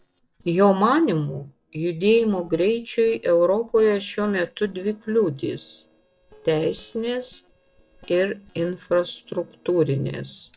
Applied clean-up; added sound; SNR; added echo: neural separator model SepFormer DNS4.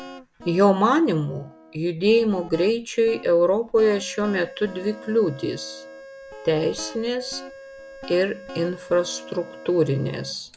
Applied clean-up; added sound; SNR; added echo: none; Guitar + Organ; 17 dB; none.